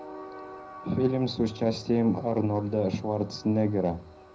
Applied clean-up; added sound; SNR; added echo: none; Train; 18 dB; reverberation time 0.5 s.